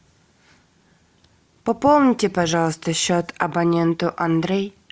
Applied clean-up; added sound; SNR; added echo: none; none; none; none.